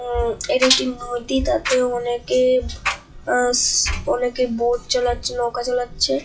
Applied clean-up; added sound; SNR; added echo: classical method WPE with log-MMSE.